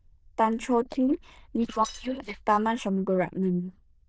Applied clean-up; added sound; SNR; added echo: neural diffusion model UNIVERSE++.